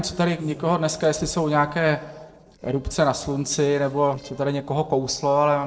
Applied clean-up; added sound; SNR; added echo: neural separator model SepFormer DNS4.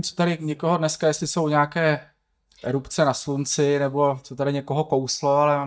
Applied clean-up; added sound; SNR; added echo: neural mask model DeepFilterNet 3.